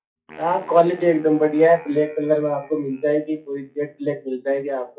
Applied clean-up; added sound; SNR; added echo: classical method WPE with log-MMSE.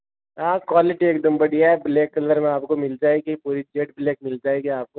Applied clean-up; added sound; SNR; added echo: none; none; none; none.